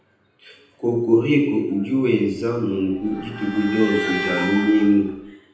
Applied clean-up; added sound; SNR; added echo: none; Bowed string instrument; 10 dB; reverberation time 0.8 s.